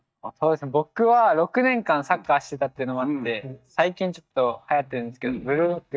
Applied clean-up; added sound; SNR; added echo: neural mask model DeepFilterNet 3.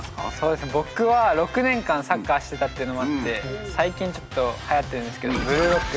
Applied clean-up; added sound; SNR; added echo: none; none; none; none.